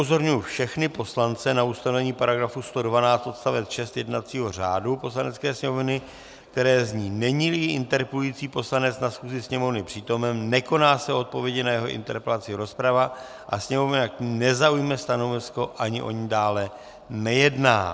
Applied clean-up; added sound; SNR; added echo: none; none; none; none.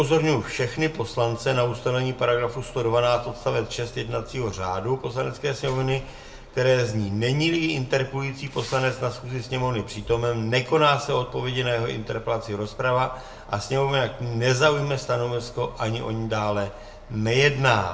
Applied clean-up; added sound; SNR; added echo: none; Truck; 20 dB; reverberation time 0.5 s.